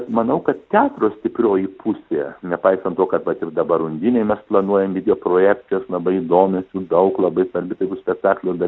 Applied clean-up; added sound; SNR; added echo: none; none; none; none.